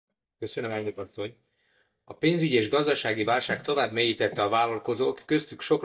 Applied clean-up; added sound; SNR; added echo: neural mask model DeepFilterNet 3.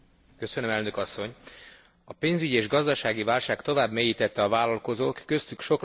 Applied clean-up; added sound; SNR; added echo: none; none; none; none.